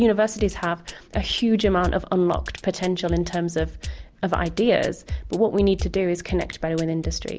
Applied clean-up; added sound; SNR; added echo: none; Drum kit; 10 dB; none.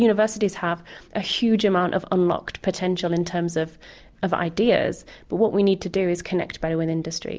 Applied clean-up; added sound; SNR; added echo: none; none; none; none.